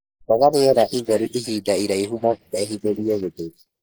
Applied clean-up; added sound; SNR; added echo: neural mask model Resemble Enhance denoiser.